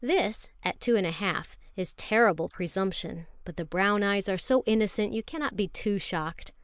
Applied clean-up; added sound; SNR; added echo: neural mask model Resemble Enhance denoiser.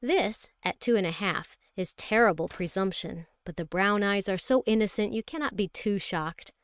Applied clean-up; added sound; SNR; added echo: neural mask model RNNoise.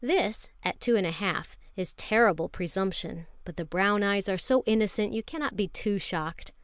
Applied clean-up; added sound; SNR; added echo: none; none; none; none.